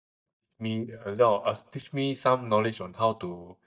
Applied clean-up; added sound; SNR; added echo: neural mask model DeepFilterNet 3.